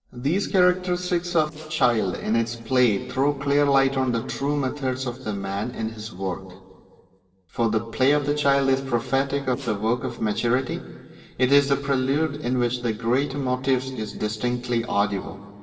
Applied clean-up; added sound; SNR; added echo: neural separator model SepFormer DNS4.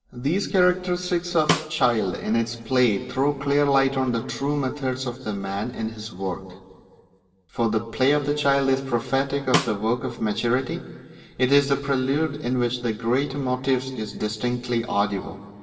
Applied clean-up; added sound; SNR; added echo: none; Snare drum; 4 dB; reverberation time 2.0 s.